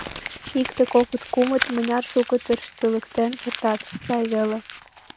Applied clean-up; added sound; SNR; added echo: none; Crumpling, crinkling; 12 dB; none.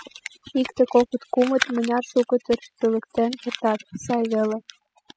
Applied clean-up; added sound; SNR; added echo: classical method spectral subtraction.